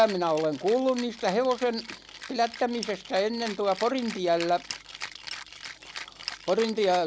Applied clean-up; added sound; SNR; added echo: none; Rattle (instrument); 14 dB; none.